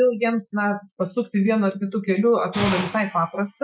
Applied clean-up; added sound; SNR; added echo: classical method Wiener filter.